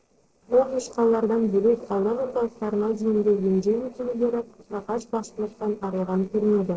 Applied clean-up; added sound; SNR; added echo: neural separator model SepFormer DNS4.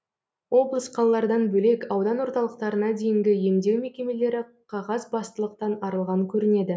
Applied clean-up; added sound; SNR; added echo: none; none; none; none.